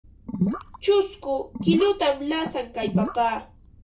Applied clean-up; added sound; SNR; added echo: none; Gurgling / Liquid; 5 dB; reverberation time 0.2 s.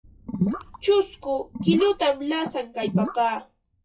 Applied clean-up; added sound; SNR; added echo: classical method WPE with log-MMSE.